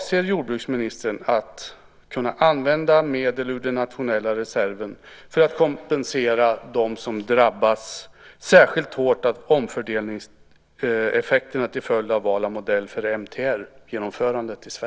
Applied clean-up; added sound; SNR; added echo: none; none; none; none.